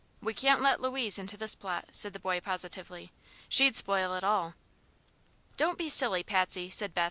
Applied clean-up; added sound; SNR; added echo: none; none; none; none.